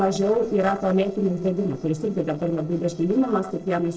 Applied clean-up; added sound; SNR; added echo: neural separator model SepFormer DNS4.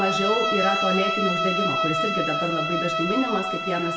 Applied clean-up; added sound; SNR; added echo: none; Bowed string instrument; -1 dB; reverberation time 0.7 s.